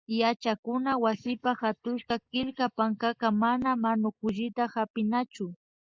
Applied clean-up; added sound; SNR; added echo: neural mask model Resemble Enhance denoiser.